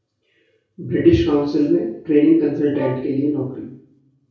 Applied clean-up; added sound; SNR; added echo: none; Brass instrument; 16 dB; reverberation time 0.6 s.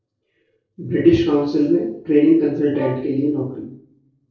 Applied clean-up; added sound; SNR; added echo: neural separator model SepFormer DNS4.